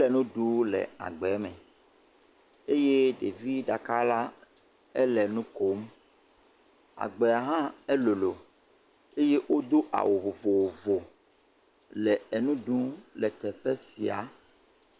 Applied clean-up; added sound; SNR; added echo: none; none; none; none.